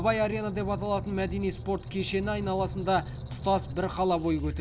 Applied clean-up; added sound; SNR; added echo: none; Squeak; 8 dB; none.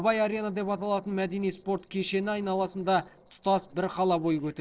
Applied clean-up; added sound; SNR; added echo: neural separator model SepFormer DNS4.